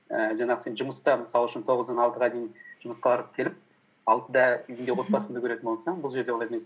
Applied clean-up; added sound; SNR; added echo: none; none; none; none.